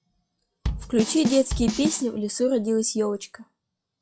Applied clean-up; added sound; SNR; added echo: classical method WPE with log-MMSE.